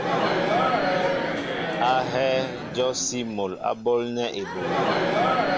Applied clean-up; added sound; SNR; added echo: none; Crowd; -2 dB; none.